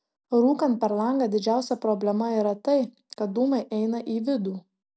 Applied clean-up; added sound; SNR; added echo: none; none; none; none.